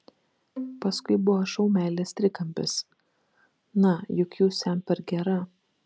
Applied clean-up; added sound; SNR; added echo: none; Bowed string instrument; 15 dB; none.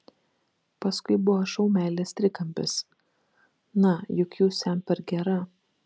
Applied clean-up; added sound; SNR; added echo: none; none; none; none.